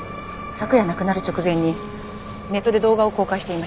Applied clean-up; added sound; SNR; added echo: none; none; none; none.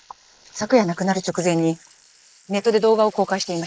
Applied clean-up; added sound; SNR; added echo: neural mask model Resemble Enhance denoiser.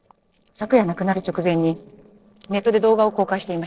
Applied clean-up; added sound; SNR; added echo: neural separator model SepFormer DNS4.